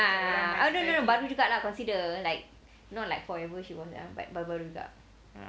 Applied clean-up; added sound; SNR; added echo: none; none; none; none.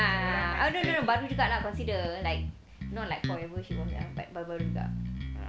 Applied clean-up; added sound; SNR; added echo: none; Bass guitar; 3 dB; none.